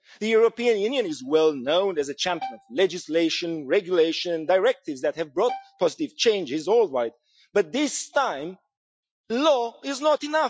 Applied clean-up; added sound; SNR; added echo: classical method Wiener filter.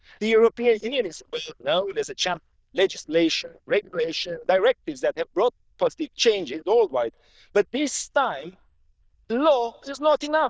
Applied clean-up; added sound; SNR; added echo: neural diffusion model UNIVERSE++.